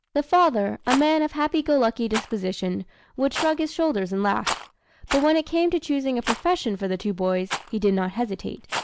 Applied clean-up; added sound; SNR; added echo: none; Rattle; 12 dB; none.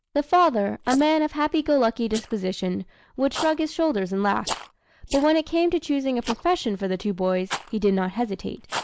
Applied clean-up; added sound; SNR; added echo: neural mask model Resemble Enhance denoiser.